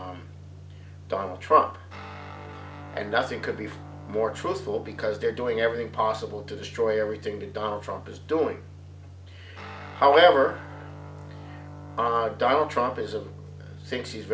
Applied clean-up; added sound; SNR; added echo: none; Guitar; 17 dB; none.